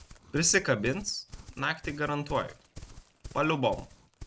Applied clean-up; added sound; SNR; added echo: none; Livestock, farm animals, working animals; 16 dB; none.